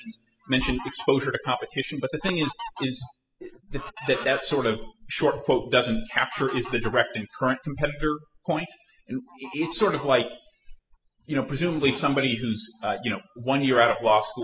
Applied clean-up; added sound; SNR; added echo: classical method spectral subtraction.